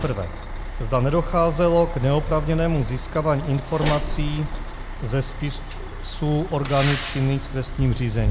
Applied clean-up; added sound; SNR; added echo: none; Tambourine + Truck; 5 dB; none.